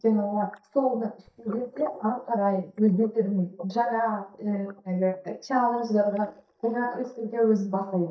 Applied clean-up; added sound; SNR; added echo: neural mask model DeepFilterNet 3.